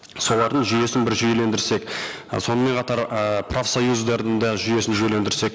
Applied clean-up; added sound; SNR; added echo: neural mask model Resemble Enhance denoiser.